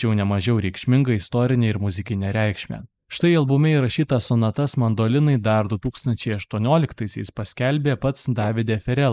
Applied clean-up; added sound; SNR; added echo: neural mask model Resemble Enhance denoiser.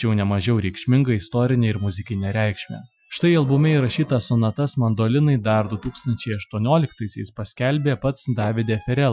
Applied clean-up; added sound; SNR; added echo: classical method Wiener filter.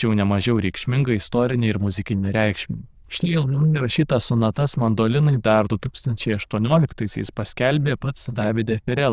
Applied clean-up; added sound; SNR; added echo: neural diffusion model UNIVERSE++.